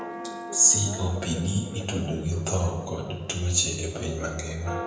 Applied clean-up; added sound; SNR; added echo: none; Church bell; 12 dB; reverberation time 0.9 s.